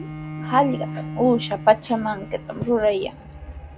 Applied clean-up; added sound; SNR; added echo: none; Bowed string instrument; 12 dB; none.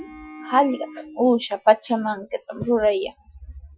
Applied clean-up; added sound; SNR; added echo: classical method Wiener filter.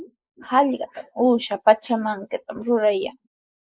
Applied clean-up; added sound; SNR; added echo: neural mask model Resemble Enhance denoiser.